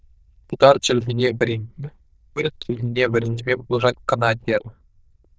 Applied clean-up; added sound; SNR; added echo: neural diffusion model UNIVERSE++.